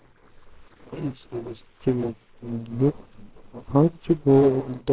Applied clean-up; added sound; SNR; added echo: neural separator model SepFormer WHAMR!.